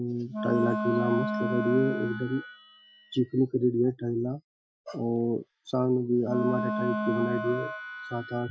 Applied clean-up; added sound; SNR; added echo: classical method Wiener filter.